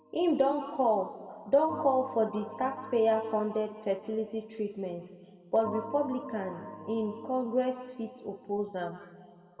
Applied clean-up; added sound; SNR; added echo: none; Organ; 16 dB; reverberation time 1.6 s.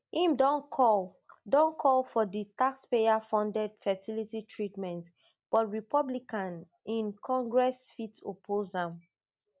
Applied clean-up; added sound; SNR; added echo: none; none; none; none.